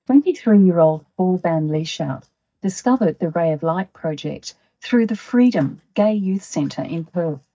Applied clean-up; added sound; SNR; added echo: neural mask model DeepFilterNet 3.